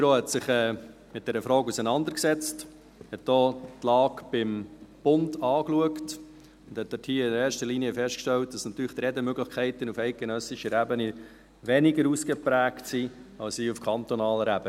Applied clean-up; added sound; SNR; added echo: none; none; none; none.